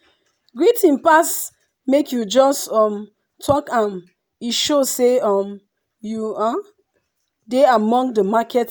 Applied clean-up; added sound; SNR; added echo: none; none; none; none.